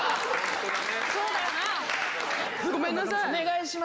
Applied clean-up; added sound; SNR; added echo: none; none; none; none.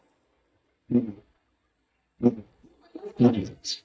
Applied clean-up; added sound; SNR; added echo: neural mask model DeepFilterNet 3.